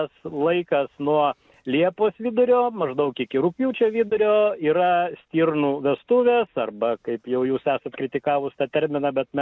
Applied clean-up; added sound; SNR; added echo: none; none; none; none.